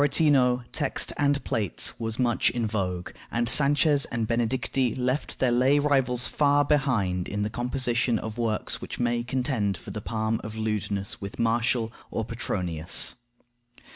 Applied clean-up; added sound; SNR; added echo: none; none; none; none.